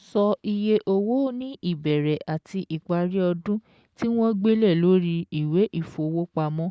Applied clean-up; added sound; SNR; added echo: none; none; none; none.